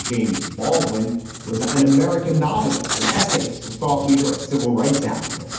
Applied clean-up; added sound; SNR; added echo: none; Writing; 7 dB; reverberation time 0.9 s.